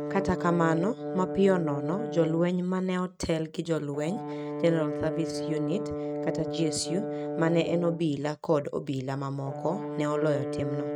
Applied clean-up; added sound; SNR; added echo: neural mask model RNNoise.